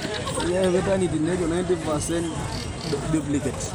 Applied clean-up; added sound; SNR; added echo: none; Bird vocalization, bird call, bird song; 19 dB; none.